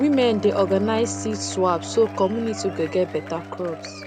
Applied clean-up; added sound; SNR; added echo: none; Bowed string instrument + Applause / Crowd / Cheering; 10 dB; none.